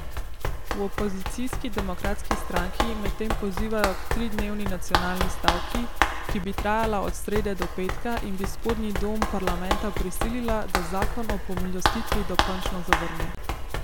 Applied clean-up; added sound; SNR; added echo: none; Run; -4 dB; none.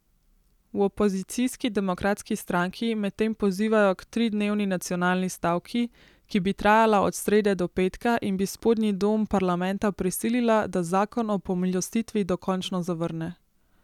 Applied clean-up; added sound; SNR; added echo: none; none; none; none.